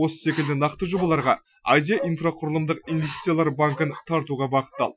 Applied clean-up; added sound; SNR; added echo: classical method Wiener filter.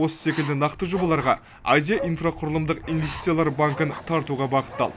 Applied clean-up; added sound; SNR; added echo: none; Bark + Writing; 16 dB; none.